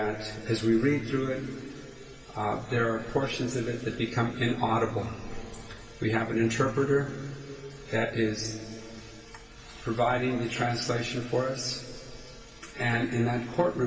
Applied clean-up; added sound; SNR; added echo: none; none; none; reverberation time 2.9 s.